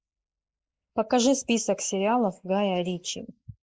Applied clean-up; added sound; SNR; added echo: neural mask model Resemble Enhance denoiser.